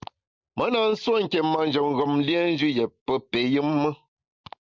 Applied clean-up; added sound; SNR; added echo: none; none; none; none.